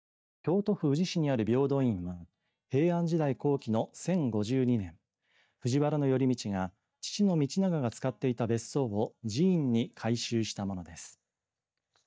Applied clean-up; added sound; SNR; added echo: neural mask model DeepFilterNet 3.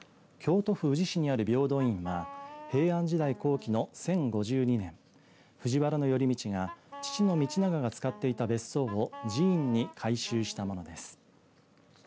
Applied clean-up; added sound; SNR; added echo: none; Wind instrument, woodwind instrument; 16 dB; none.